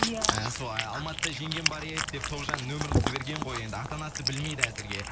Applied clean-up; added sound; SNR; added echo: none; Cat; -4 dB; none.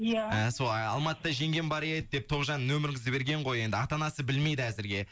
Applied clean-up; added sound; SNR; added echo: none; none; none; none.